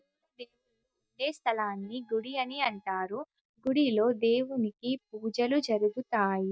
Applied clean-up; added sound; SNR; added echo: neural mask model DeepFilterNet 3.